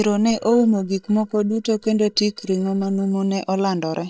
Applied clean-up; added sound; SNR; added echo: neural mask model DeepFilterNet 3.